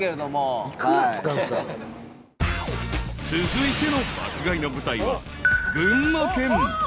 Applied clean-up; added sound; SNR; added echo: none; none; none; none.